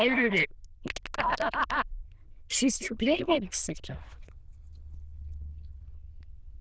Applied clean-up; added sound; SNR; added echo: neural diffusion model UNIVERSE++.